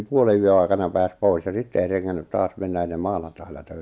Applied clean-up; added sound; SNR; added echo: none; none; none; none.